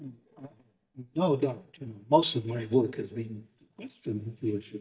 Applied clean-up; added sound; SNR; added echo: neural mask model DeepFilterNet 3.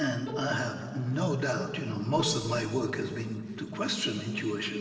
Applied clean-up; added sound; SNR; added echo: neural separator model SepFormer DNS4.